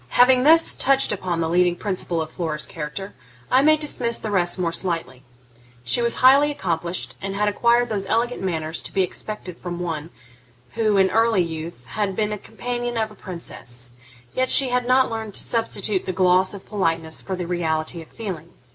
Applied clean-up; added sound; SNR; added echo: none; none; none; none.